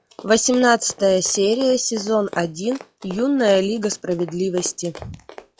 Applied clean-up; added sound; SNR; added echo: classical method log-MMSE.